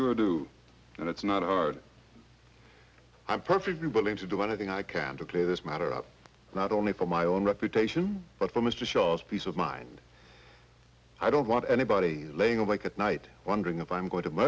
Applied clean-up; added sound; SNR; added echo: none; none; none; none.